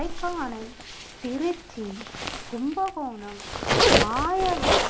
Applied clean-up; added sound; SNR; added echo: none; Zipper (clothing); -3 dB; none.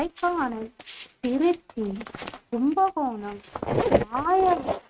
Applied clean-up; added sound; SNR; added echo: neural mask model RNNoise.